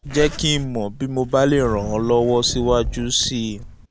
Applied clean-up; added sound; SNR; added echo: none; Zipper (clothing); 11 dB; none.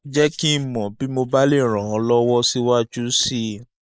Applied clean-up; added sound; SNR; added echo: neural mask model Resemble Enhance denoiser.